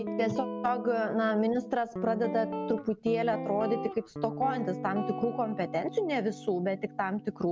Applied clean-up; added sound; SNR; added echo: none; Guitar; 7 dB; none.